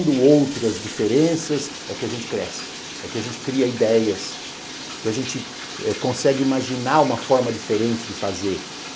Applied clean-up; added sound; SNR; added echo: none; Bathtub (filling or washing); 12 dB; none.